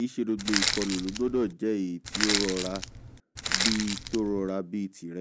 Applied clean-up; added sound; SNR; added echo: none; Crushing; 0 dB; none.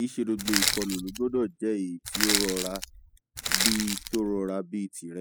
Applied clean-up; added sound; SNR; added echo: classical method spectral subtraction.